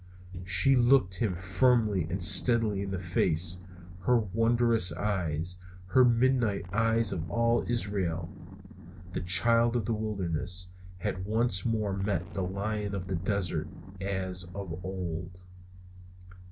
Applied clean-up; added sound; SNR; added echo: none; Boom; 19 dB; none.